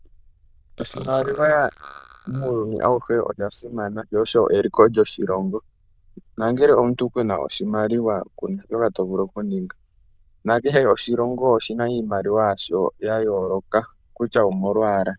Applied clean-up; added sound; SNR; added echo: neural diffusion model UNIVERSE++.